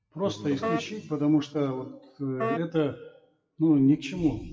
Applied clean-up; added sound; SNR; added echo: classical method WPE with log-MMSE.